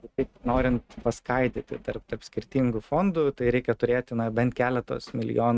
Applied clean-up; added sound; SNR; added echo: neural mask model RNNoise.